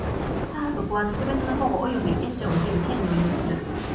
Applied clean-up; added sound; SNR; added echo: none; Fire; 1 dB; reverberation time 0.6 s.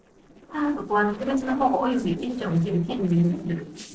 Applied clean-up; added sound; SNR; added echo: neural separator model SepFormer DNS4.